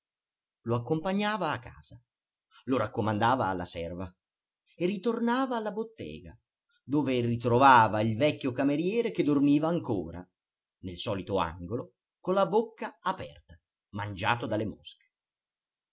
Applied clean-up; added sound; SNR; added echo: none; none; none; none.